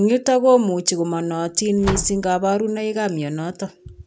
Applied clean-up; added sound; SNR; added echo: none; Slam; 12 dB; none.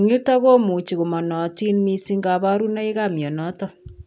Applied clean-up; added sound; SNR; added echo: none; none; none; none.